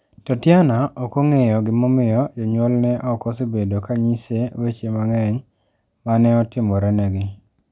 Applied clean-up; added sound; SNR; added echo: none; none; none; none.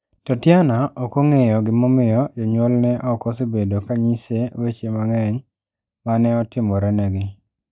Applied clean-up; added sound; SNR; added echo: neural mask model DeepFilterNet 3.